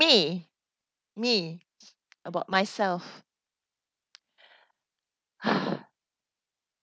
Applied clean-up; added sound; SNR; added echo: none; none; none; none.